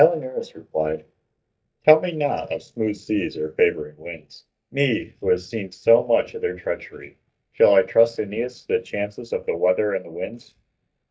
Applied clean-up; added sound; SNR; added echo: neural mask model DeepFilterNet 3.